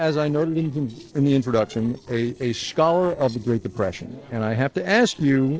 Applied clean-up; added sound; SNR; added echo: neural separator model SepFormer DNS4.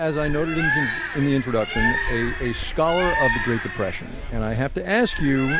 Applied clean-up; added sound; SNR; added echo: none; Bird; 2 dB; none.